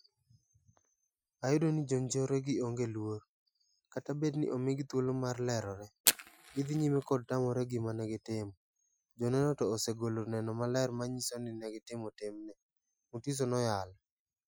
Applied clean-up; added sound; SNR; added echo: classical method Wiener filter.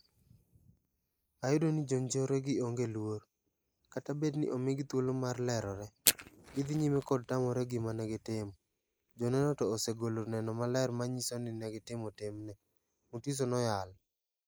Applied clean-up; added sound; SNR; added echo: neural mask model Resemble Enhance denoiser.